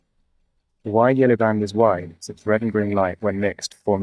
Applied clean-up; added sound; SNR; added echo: neural mask model DeepFilterNet 3.